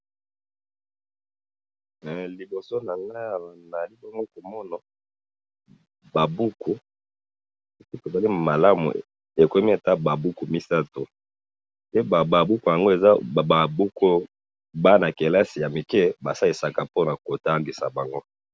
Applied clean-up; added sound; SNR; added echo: none; none; none; none.